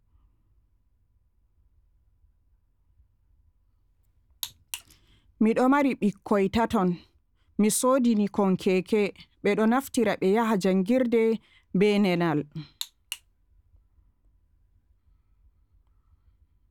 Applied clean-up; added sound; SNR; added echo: none; none; none; none.